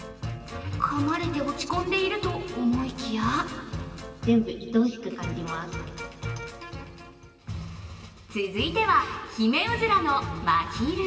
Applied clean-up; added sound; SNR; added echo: none; none; none; reverberation time 2.6 s.